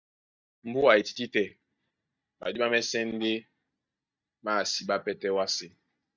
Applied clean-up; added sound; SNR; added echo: neural mask model DeepFilterNet 3.